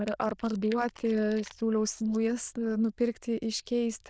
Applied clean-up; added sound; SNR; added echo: neural diffusion model UNIVERSE++.